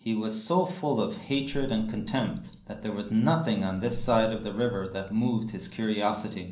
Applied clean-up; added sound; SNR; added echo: none; Car; 13 dB; reverberation time 0.6 s.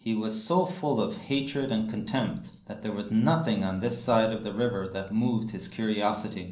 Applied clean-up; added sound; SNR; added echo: neural separator model SepFormer DNS4.